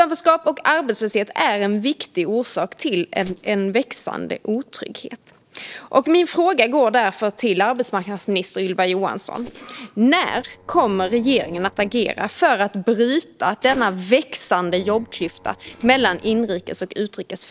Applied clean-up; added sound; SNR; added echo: neural separator model SepFormer DNS4.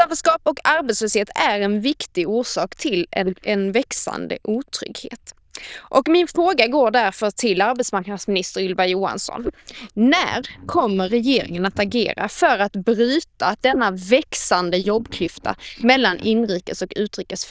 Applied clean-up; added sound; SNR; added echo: neural diffusion model UNIVERSE++.